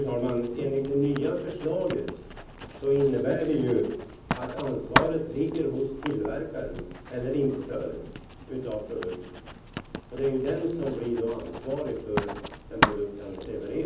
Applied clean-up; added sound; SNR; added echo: none; Writing; 6 dB; reverberation time 0.6 s.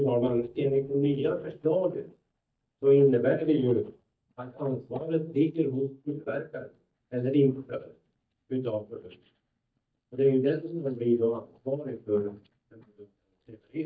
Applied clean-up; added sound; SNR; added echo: neural mask model DeepFilterNet 3.